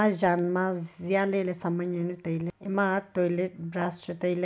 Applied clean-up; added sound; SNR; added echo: none; none; none; none.